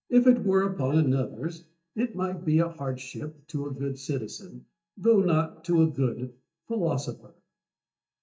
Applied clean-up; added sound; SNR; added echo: neural mask model DeepFilterNet 3.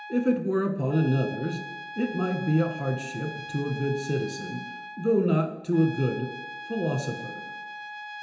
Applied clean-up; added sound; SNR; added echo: none; Trumpet; 12 dB; reverberation time 0.9 s.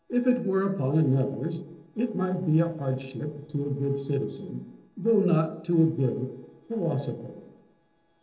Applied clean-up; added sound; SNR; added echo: neural separator model SepFormer DNS4.